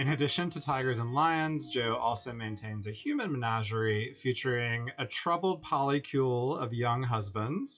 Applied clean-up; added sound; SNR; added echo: classical method WPE with log-MMSE.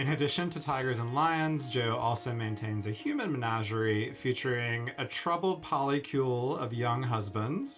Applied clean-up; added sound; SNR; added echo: none; Harp; 18 dB; reverberation time 0.2 s.